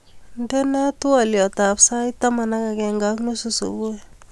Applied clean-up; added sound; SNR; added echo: none; none; none; none.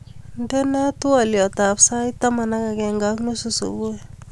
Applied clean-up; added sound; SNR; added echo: none; Idling / Motorcycle; 20 dB; none.